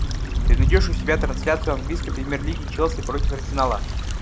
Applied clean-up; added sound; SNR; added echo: none; Stream / Trickle, dribble / Traffic noise, roadway noise; -4 dB; none.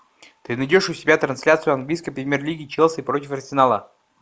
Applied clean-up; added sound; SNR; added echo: none; none; none; none.